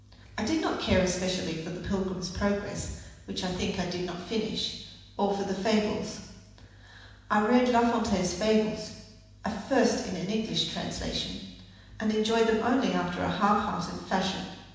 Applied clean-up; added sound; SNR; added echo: none; none; none; reverberation time 1.1 s.